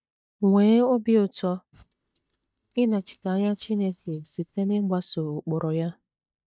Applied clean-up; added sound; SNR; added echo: neural mask model DeepFilterNet 3.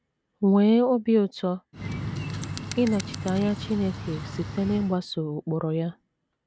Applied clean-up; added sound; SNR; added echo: none; Bird; 8 dB; none.